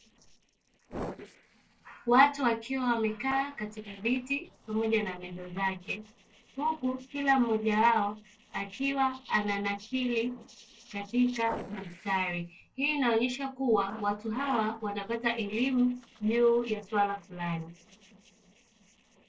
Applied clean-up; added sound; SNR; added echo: neural separator model SepFormer DNS4.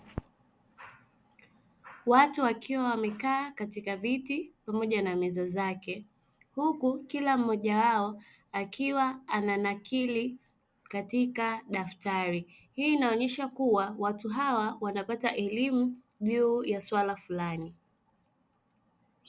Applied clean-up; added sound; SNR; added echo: none; none; none; none.